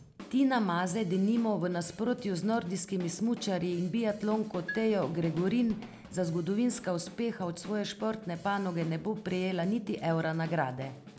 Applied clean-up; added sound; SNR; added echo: none; Marimba, xylophone + Drum kit; 18 dB; none.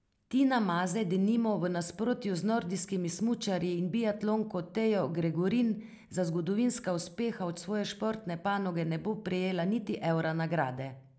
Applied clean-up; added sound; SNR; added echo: none; none; none; none.